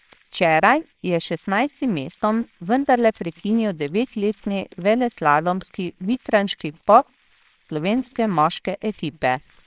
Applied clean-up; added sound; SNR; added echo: neural separator model SepFormer WHAMR!.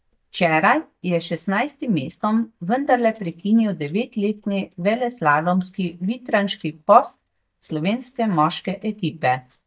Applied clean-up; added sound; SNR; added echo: neural mask model DeepFilterNet 3.